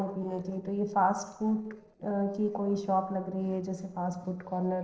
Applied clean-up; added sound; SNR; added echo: neural separator model SepFormer DNS4.